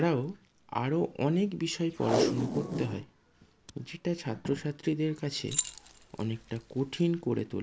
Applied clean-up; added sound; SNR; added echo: none; Packing tape, duct tape + Keys jangling; 6 dB; none.